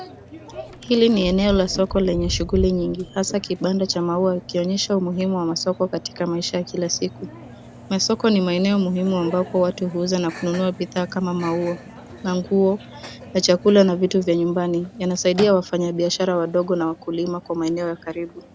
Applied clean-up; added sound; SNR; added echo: none; Microwave oven; 15 dB; none.